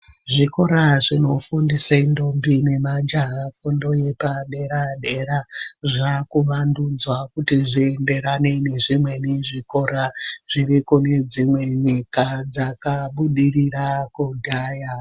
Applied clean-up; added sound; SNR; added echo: none; none; none; none.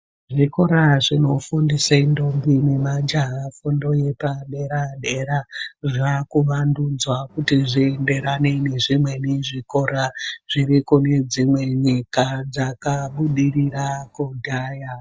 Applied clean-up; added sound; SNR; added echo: neural mask model DeepFilterNet 3.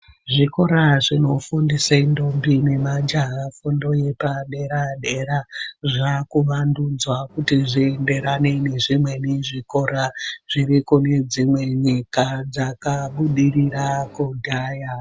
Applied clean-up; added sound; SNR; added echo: none; Microwave oven; 20 dB; none.